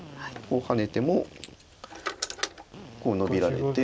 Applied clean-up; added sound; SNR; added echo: none; Drill; 19 dB; none.